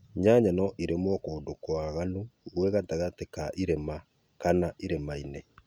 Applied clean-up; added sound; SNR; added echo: none; none; none; none.